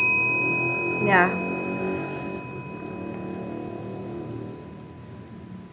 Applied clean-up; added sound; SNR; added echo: none; Clock; 2 dB; none.